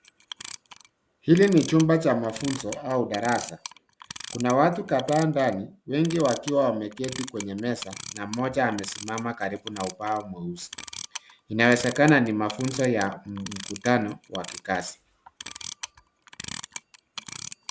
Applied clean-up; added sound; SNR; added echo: none; Clock; 15 dB; none.